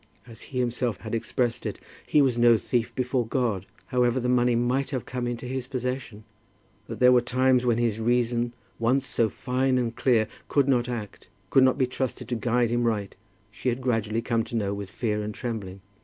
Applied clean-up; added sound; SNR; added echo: none; none; none; none.